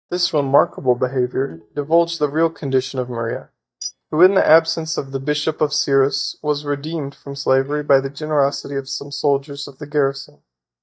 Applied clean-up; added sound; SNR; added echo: neural mask model DeepFilterNet 3.